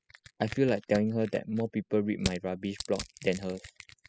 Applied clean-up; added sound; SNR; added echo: classical method spectral subtraction.